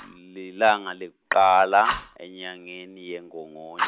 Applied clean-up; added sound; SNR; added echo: none; Fire; 11 dB; none.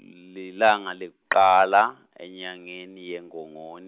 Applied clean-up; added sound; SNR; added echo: none; none; none; none.